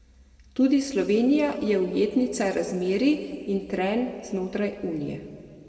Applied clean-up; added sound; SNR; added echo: none; none; none; reverberation time 2.1 s.